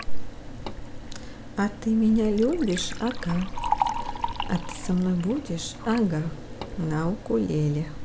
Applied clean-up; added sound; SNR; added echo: none; Liquid; 10 dB; none.